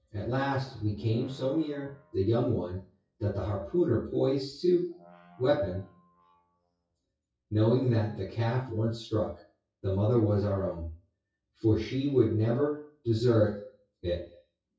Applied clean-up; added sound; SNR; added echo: classical method WPE with log-MMSE.